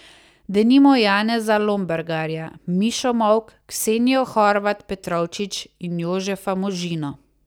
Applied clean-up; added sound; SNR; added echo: none; none; none; none.